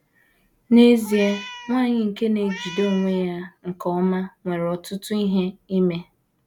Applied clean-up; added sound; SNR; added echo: none; Meow; 15 dB; none.